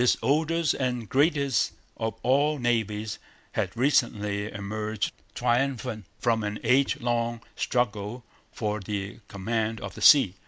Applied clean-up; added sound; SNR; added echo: none; none; none; none.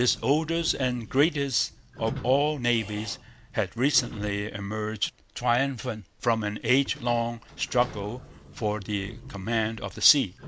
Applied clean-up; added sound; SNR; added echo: none; Squeak / Sliding door; 16 dB; none.